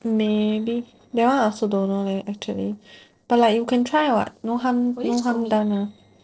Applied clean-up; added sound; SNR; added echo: neural separator model SepFormer DNS4.